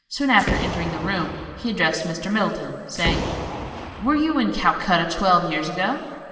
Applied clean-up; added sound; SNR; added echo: none; Boom; 8 dB; reverberation time 2.9 s.